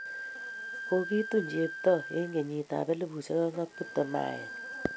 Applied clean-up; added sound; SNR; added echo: none; Wind instrument, woodwind instrument; 10 dB; none.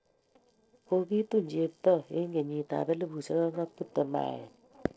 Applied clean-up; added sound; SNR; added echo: neural separator model SepFormer DNS4.